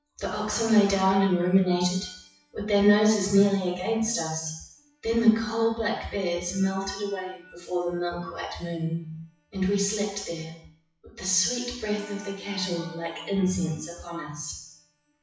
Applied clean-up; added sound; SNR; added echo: classical method WPE with log-MMSE.